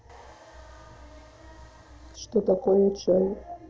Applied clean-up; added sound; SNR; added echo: none; none; none; none.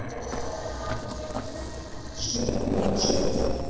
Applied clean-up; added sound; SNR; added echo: neural separator model SepFormer DNS4.